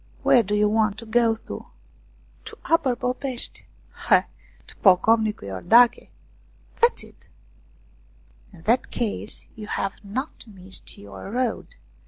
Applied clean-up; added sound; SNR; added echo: none; none; none; none.